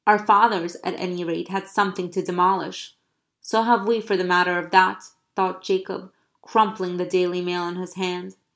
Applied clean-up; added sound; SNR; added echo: none; none; none; none.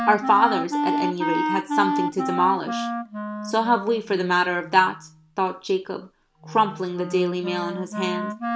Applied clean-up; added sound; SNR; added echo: none; Wind instrument, woodwind instrument; 5 dB; none.